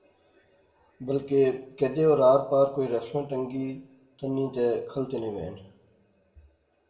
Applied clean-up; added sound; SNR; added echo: none; none; none; reverberation time 0.6 s.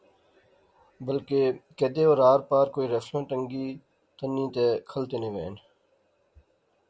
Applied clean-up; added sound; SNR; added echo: none; none; none; none.